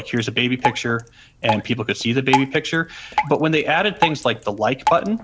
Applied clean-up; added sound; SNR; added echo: none; Drip; 6 dB; none.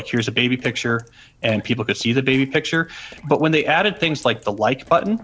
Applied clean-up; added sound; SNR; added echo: neural separator model SepFormer DNS4.